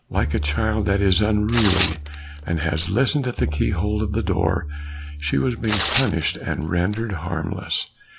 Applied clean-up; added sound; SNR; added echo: none; Bowed string instrument + Tearing; 3 dB; none.